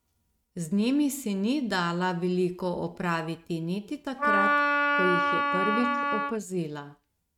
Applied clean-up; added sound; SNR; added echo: neural mask model RNNoise.